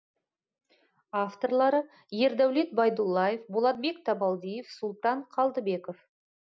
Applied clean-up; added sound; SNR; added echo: none; none; none; none.